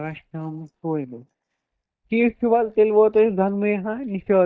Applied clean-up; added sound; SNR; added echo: neural mask model DeepFilterNet 3.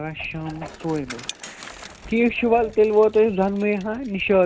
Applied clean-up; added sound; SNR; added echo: none; Bicycle; 19 dB; none.